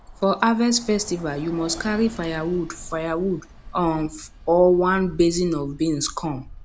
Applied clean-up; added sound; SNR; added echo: none; Bus; 18 dB; none.